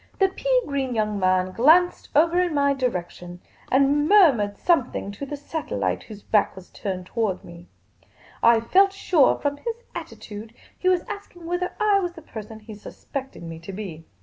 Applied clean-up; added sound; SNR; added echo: none; none; none; none.